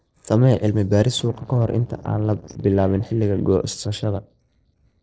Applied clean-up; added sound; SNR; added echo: neural separator model SepFormer DNS4.